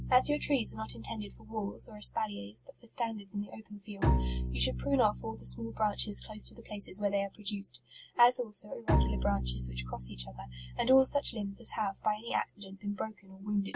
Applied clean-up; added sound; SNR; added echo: none; Bowed string instrument; 6 dB; none.